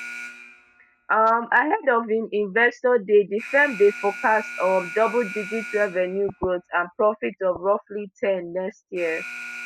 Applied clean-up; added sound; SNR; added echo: none; Alarm; 15 dB; none.